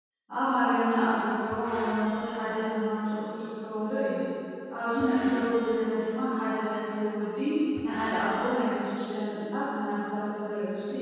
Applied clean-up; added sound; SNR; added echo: none; Screech; 16 dB; reverberation time 2.2 s.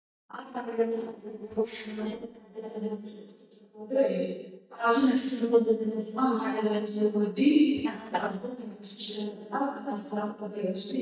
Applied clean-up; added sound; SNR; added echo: neural mask model DeepFilterNet 3.